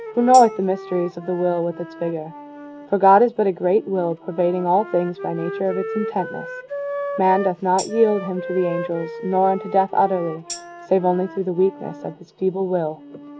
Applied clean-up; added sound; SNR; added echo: none; Tambourine + Wind instrument, woodwind instrument; 12 dB; none.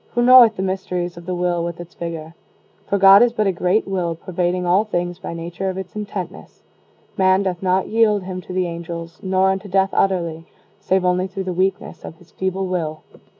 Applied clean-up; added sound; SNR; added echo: none; none; none; none.